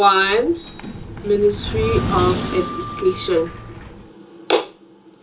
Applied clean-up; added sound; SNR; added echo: none; Sliding door; 6 dB; reverberation time 0.2 s.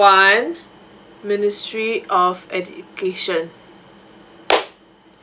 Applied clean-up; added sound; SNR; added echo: none; none; none; none.